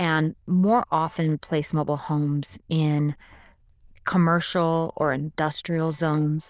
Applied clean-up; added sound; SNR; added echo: neural diffusion model UNIVERSE++.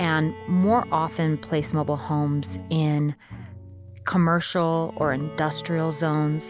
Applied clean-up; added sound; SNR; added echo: none; Bowed string instrument; 19 dB; none.